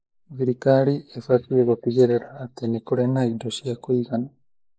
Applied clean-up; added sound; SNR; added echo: neural mask model Resemble Enhance denoiser.